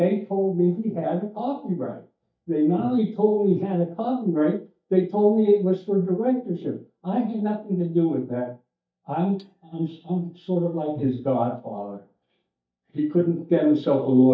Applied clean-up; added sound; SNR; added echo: neural mask model DeepFilterNet 3.